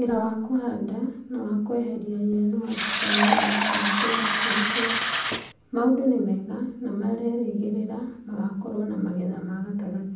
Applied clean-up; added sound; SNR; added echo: none; Fill (with liquid); -1 dB; reverberation time 0.6 s.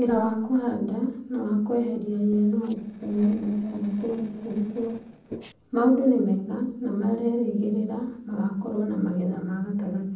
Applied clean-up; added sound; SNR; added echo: neural separator model SepFormer DNS4.